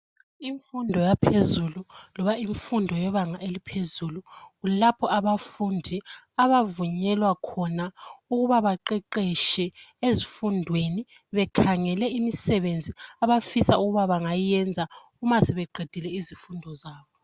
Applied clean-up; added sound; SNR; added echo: none; none; none; none.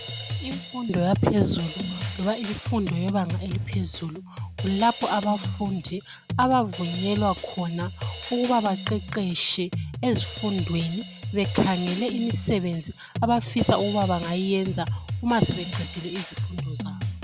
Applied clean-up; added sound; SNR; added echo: none; Drum kit; 7 dB; none.